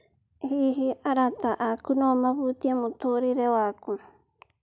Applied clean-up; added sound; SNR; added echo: none; none; none; none.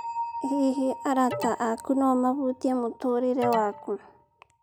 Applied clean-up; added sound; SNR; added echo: none; Bell + Alarm; 11 dB; none.